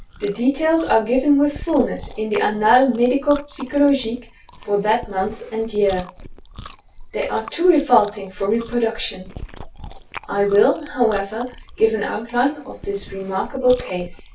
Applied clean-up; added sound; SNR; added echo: none; Chewing, mastication; 17 dB; reverberation time 0.1 s.